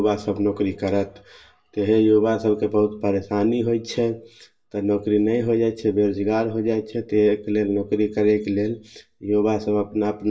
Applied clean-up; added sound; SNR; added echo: none; none; none; reverberation time 0.2 s.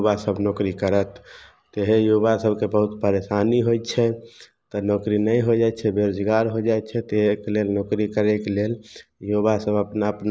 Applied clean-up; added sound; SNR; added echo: none; none; none; none.